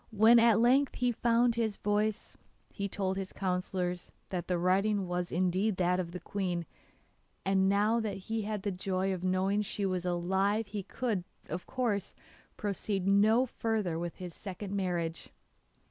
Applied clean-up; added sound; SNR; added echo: none; none; none; none.